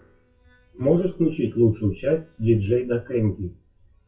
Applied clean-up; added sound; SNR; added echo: classical method WPE with log-MMSE.